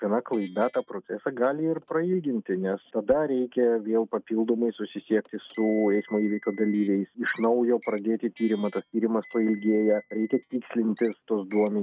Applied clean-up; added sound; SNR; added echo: neural mask model RNNoise.